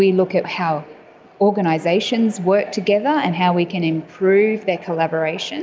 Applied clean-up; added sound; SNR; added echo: none; none; none; none.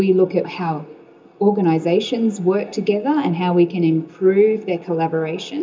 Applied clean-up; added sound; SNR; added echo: none; none; none; reverberation time 0.2 s.